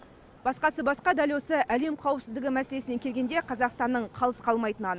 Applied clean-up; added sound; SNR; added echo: none; none; none; none.